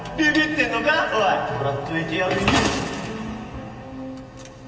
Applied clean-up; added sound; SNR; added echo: none; none; none; reverberation time 1.0 s.